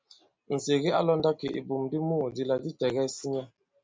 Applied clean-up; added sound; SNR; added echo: none; none; none; none.